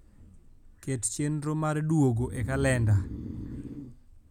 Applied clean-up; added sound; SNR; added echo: none; Breathing; 11 dB; none.